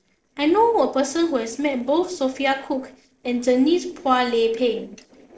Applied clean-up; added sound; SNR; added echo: neural separator model SepFormer DNS4.